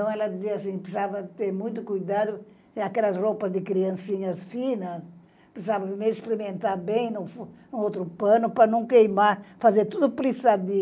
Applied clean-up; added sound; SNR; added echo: none; none; none; none.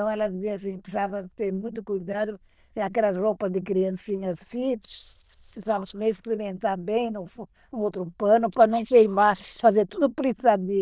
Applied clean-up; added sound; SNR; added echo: neural diffusion model UNIVERSE++.